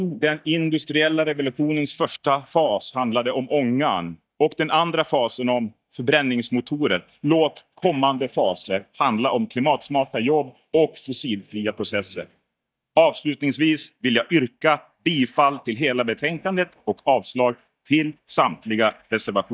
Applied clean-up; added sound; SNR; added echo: neural mask model DeepFilterNet 3.